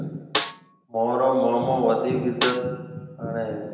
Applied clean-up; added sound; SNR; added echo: none; Snare drum; 4 dB; reverberation time 1.0 s.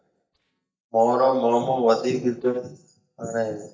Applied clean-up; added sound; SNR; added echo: neural mask model DeepFilterNet 3.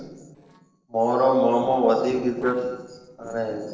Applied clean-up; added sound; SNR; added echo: neural separator model SepFormer DNS4.